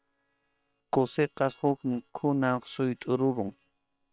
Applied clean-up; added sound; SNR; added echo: neural separator model SepFormer WHAM!.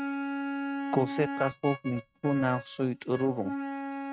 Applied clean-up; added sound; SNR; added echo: neural mask model RNNoise.